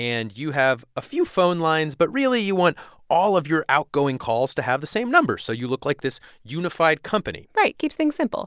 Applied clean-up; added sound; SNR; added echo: none; none; none; none.